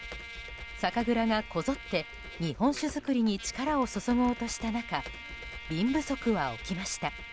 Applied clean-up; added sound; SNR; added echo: none; Computer keyboard + Trumpet; 12 dB; none.